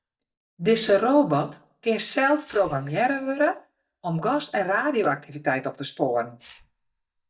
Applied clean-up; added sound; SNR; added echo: neural mask model DeepFilterNet 3.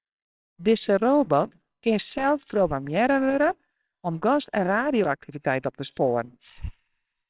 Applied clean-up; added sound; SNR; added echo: neural separator model SepFormer WHAMR!.